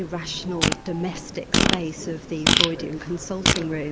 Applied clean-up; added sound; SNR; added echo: none; Fart; -4 dB; none.